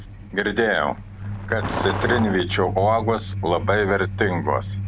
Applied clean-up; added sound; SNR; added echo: none; Truck; 6 dB; none.